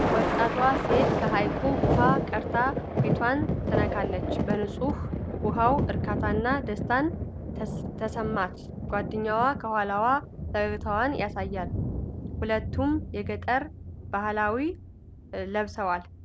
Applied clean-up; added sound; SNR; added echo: none; Thunder; 1 dB; none.